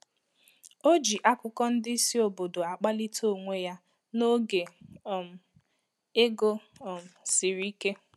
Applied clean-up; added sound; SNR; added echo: none; none; none; none.